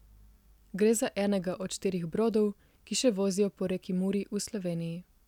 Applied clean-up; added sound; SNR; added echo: none; none; none; none.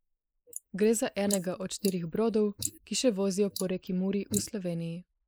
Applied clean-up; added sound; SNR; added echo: neural mask model Resemble Enhance denoiser.